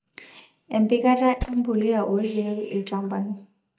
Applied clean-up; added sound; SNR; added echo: neural mask model DeepFilterNet 3.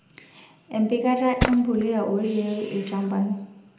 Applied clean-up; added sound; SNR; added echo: none; Tools; 7 dB; reverberation time 0.8 s.